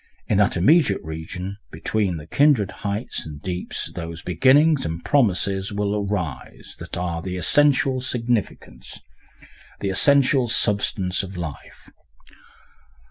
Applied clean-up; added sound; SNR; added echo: neural mask model Resemble Enhance denoiser.